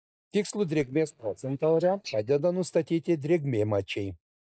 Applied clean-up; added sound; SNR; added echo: neural mask model DeepFilterNet 3.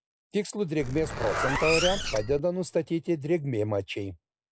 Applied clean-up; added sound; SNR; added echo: none; Zipper (clothing); 3 dB; none.